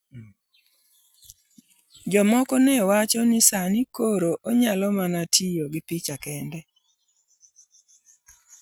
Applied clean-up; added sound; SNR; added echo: none; none; none; none.